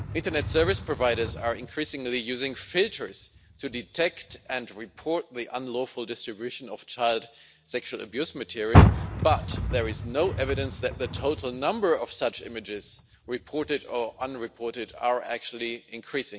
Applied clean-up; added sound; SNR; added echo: none; Car; 1 dB; none.